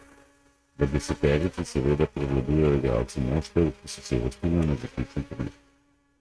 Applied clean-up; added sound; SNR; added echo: neural mask model RNNoise.